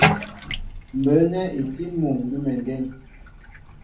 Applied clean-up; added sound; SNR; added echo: none; Bathtub (filling or washing); 3 dB; reverberation time 0.4 s.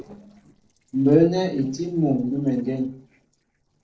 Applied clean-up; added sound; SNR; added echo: neural separator model SepFormer DNS4.